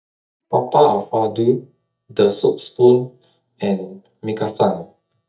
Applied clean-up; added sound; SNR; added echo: neural mask model DeepFilterNet 3.